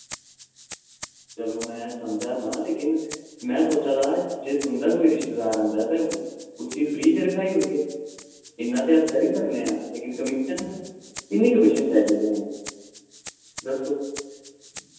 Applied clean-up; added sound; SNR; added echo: none; Rattle (instrument); 18 dB; reverberation time 1.1 s.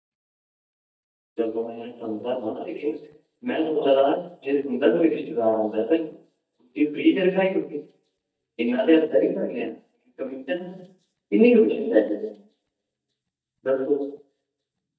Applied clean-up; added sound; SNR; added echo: neural mask model DeepFilterNet 3.